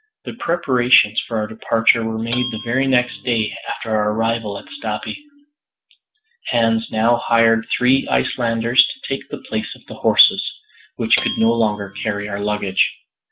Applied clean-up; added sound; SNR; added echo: none; Bell; 11 dB; none.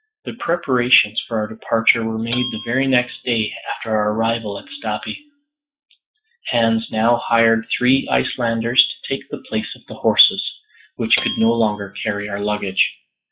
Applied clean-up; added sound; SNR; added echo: classical method log-MMSE.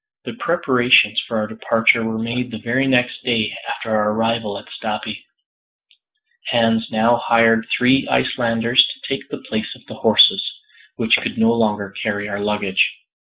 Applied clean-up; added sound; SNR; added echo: neural mask model Resemble Enhance denoiser.